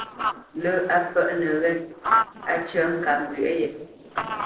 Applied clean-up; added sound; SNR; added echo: neural separator model SepFormer DNS4.